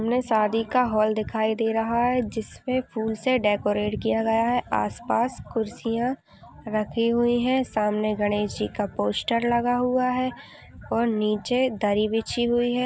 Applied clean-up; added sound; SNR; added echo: none; none; none; none.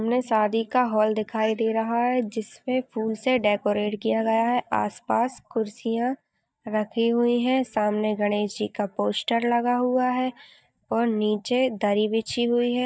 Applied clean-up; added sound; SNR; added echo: neural mask model DeepFilterNet 3.